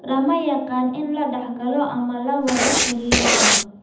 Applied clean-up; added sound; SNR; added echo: none; Writing; -4 dB; reverberation time 0.8 s.